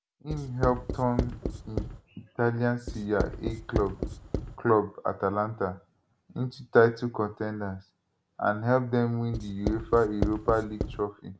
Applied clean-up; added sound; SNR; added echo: none; Writing; 5 dB; none.